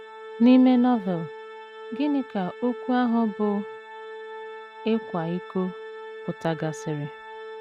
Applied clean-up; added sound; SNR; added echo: none; Organ; 13 dB; none.